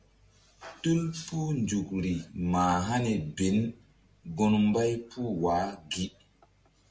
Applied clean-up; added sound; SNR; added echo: none; none; none; none.